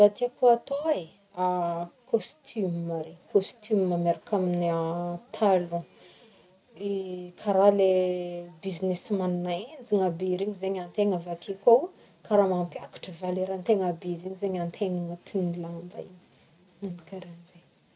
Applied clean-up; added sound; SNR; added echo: none; none; none; none.